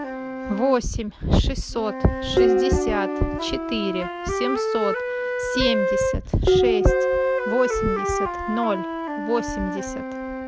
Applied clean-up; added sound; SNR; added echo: none; Wind instrument, woodwind instrument + Dishes, pots, and pans; -1 dB; none.